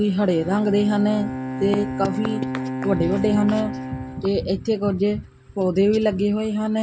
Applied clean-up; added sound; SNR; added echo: none; Bowed string instrument; 9 dB; none.